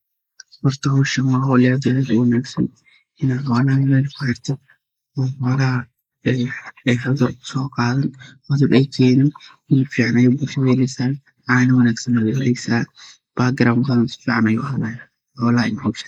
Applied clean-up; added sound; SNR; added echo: neural mask model Resemble Enhance denoiser.